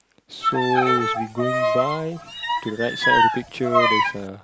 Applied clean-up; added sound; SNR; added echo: none; Bowed string instrument; -5 dB; none.